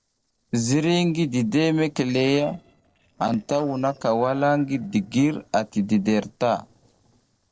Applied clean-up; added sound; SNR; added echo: neural separator model SepFormer DNS4.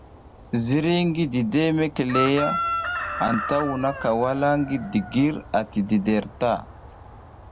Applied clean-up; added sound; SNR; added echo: none; Chicken, rooster; 9 dB; none.